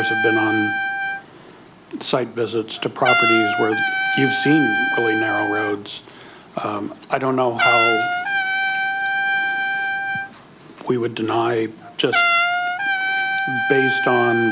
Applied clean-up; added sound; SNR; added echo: none; Trumpet; -1 dB; none.